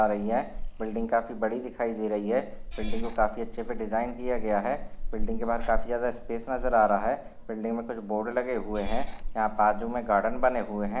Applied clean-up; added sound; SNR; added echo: none; Meow / Purr; 4 dB; none.